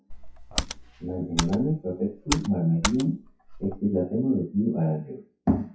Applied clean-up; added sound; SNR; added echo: classical method WPE with log-MMSE.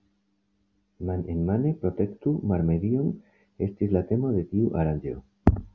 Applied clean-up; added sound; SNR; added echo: none; none; none; none.